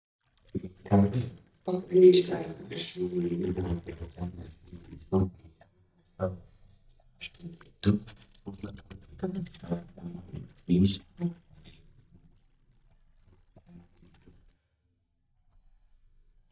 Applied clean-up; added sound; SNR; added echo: neural mask model DeepFilterNet 3.